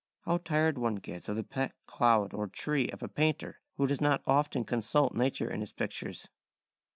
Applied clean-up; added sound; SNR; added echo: none; none; none; none.